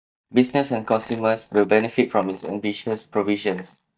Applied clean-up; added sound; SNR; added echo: neural mask model DeepFilterNet 3.